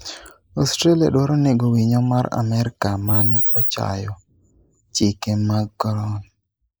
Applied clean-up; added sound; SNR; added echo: neural mask model Resemble Enhance denoiser.